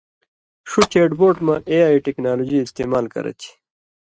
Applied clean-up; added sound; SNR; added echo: neural mask model RNNoise.